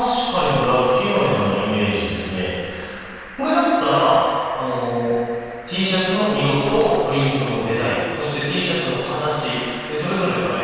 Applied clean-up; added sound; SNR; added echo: none; Cricket; 18 dB; reverberation time 2.1 s.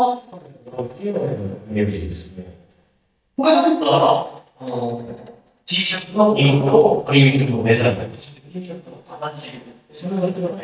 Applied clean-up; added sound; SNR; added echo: neural mask model DeepFilterNet 3.